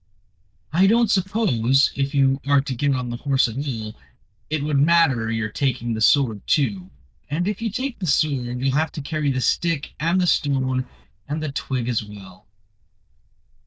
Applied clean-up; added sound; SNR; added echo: neural diffusion model UNIVERSE++.